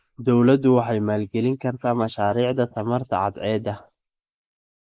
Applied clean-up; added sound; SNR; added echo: neural mask model Resemble Enhance denoiser.